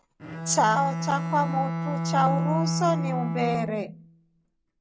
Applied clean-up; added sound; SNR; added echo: none; Bowed string instrument; 2 dB; none.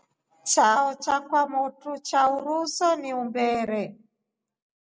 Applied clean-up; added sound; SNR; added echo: none; none; none; none.